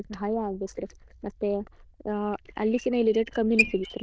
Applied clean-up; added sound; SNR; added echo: neural diffusion model UNIVERSE++.